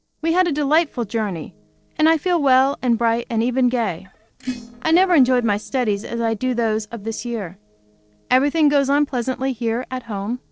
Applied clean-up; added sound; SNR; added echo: neural separator model SepFormer DNS4.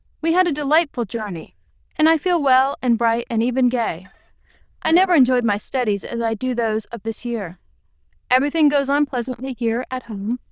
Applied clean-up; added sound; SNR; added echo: neural diffusion model UNIVERSE++.